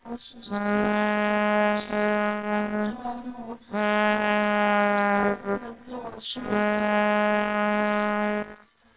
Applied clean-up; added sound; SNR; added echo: neural separator model SepFormer WHAMR!.